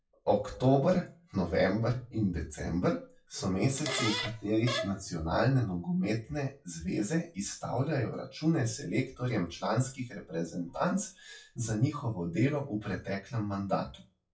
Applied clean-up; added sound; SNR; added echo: classical method WPE with log-MMSE.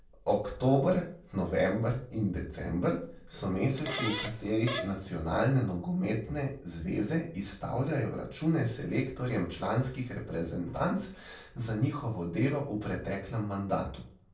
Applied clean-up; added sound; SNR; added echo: none; Fart; 6 dB; reverberation time 0.3 s.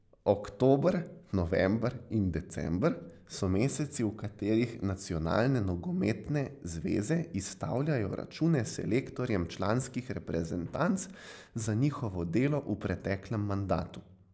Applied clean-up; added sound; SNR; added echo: none; none; none; none.